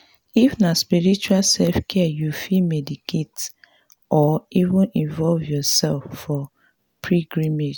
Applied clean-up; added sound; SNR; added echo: none; none; none; none.